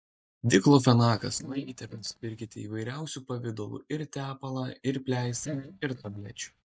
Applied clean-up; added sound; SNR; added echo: neural mask model DeepFilterNet 3.